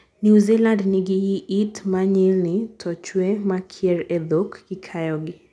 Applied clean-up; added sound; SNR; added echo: none; none; none; none.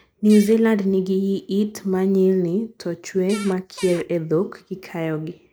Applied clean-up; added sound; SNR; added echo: neural mask model Resemble Enhance denoiser.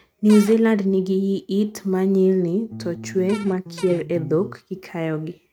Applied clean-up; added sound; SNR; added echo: neural mask model RNNoise.